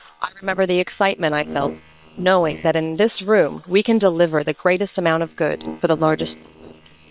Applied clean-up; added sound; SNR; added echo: neural separator model SepFormer WHAM!.